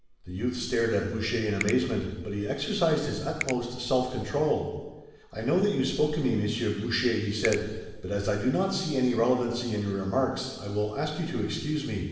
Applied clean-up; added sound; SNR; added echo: none; Finger snapping; 13 dB; reverberation time 1.2 s.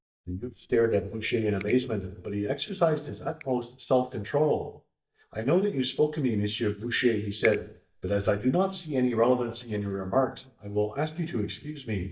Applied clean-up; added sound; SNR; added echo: neural mask model DeepFilterNet 3.